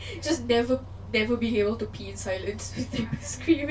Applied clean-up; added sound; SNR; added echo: none; Bus; 12 dB; reverberation time 0.2 s.